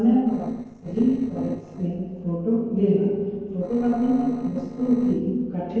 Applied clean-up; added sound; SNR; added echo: neural separator model SepFormer DNS4.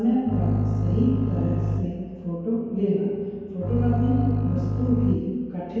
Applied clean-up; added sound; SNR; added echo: none; Bowed string instrument; 0 dB; reverberation time 2.2 s.